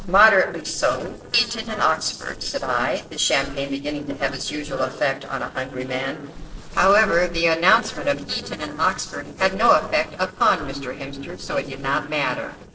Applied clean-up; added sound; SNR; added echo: neural separator model SepFormer DNS4.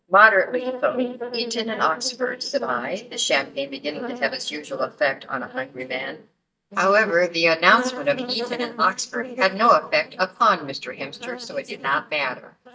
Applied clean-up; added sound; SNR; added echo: neural mask model DeepFilterNet 3.